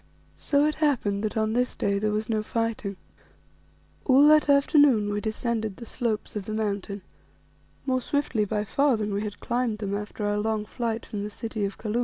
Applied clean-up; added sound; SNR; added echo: none; none; none; none.